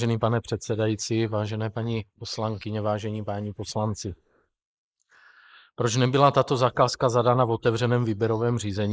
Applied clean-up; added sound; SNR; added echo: neural mask model Resemble Enhance denoiser.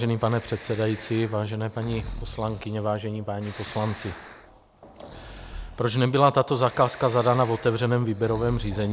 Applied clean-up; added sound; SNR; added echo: none; Breathing; 15 dB; none.